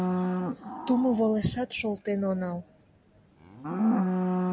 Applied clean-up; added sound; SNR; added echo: none; Livestock, farm animals, working animals; 1 dB; none.